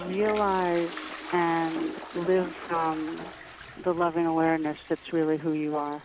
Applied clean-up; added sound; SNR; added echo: none; Toilet flush; 13 dB; none.